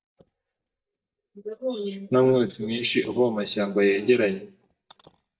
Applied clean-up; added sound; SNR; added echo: neural mask model DeepFilterNet 3.